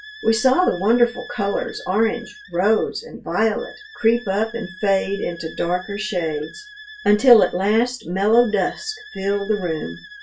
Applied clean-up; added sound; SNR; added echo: none; Wind instrument, woodwind instrument; 19 dB; reverberation time 0.2 s.